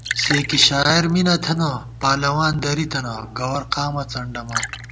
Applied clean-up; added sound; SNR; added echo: none; Liquid; 10 dB; none.